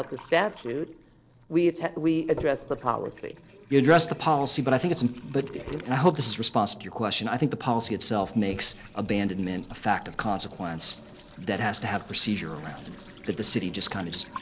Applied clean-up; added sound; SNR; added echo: neural separator model SepFormer DNS4.